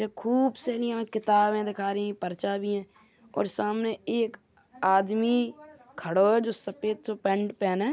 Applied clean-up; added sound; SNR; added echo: none; none; none; none.